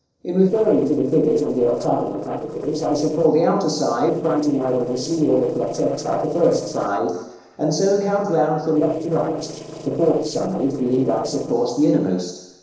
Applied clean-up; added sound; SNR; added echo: neural separator model SepFormer DNS4.